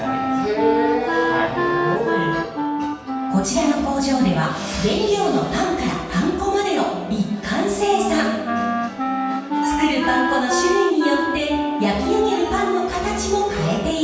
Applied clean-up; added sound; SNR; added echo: none; Wind instrument, woodwind instrument; 4 dB; reverberation time 1.2 s.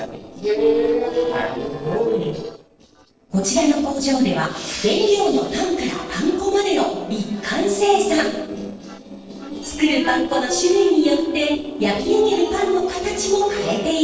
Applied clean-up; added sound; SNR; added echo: neural separator model SepFormer DNS4.